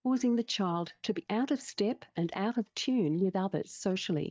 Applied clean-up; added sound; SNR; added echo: neural mask model DeepFilterNet 3.